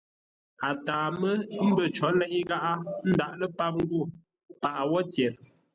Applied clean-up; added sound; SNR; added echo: none; none; none; none.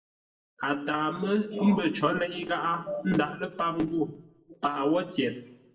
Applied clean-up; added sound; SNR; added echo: none; none; none; reverberation time 0.6 s.